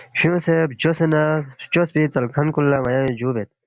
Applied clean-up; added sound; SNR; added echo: none; none; none; none.